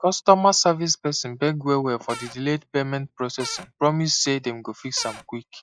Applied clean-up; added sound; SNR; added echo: classical method log-MMSE.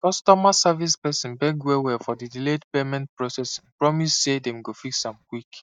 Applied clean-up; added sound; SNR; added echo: neural mask model DeepFilterNet 3.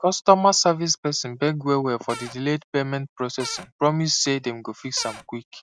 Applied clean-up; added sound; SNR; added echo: none; Cupboard open or close / Door; 15 dB; none.